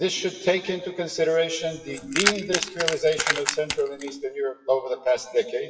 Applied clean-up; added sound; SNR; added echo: classical method WPE with log-MMSE.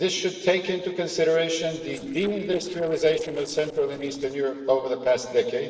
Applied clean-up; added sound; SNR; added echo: neural separator model SepFormer DNS4.